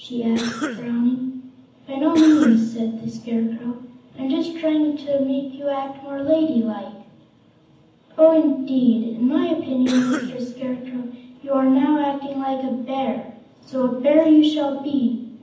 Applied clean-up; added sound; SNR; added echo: none; Cough; 11 dB; reverberation time 0.8 s.